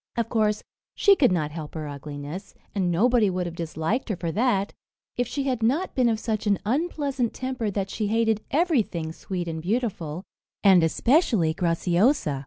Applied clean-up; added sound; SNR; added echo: none; none; none; none.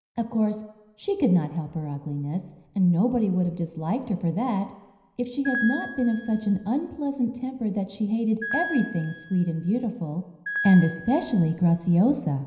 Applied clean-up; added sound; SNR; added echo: none; Piano; 11 dB; reverberation time 0.9 s.